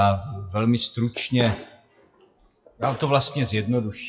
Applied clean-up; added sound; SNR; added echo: classical method WPE with log-MMSE.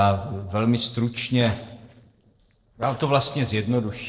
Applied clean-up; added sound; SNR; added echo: neural separator model SepFormer DNS4.